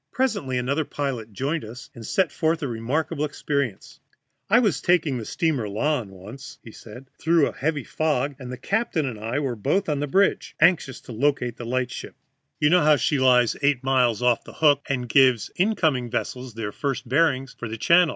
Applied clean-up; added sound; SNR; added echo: none; none; none; none.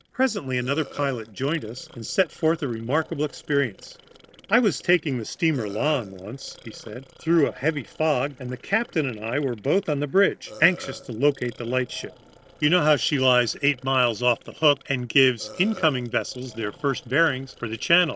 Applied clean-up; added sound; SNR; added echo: neural separator model SepFormer DNS4.